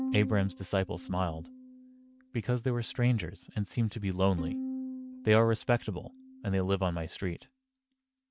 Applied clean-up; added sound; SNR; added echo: neural mask model RNNoise.